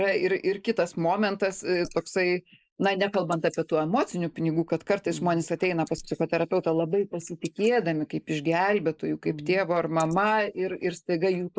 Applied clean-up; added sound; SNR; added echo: neural mask model Resemble Enhance denoiser.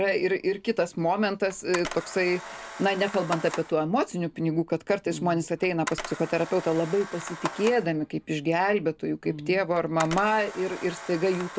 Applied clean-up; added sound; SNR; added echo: none; Camera; 13 dB; none.